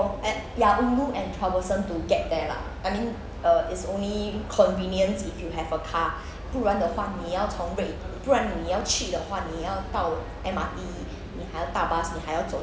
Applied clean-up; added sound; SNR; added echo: none; none; none; none.